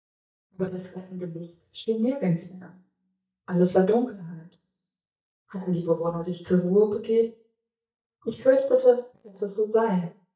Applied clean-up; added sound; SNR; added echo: neural mask model DeepFilterNet 3.